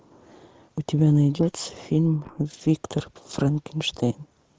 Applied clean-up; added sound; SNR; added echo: neural mask model Resemble Enhance denoiser.